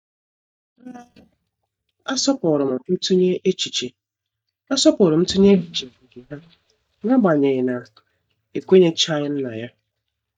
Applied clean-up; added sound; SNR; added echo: neural mask model DeepFilterNet 3.